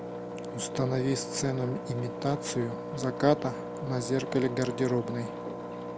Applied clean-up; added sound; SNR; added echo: none; Engine; 7 dB; none.